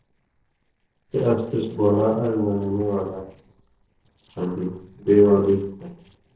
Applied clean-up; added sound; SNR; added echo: neural separator model SepFormer DNS4.